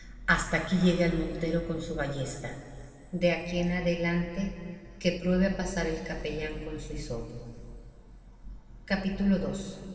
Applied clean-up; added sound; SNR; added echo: none; none; none; reverberation time 2.6 s.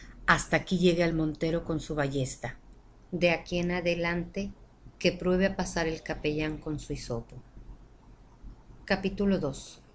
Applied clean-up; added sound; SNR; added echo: none; none; none; none.